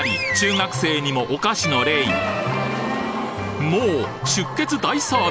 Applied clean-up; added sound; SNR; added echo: none; none; none; none.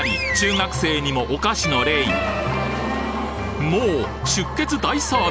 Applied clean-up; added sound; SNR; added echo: none; Musical instrument; 12 dB; none.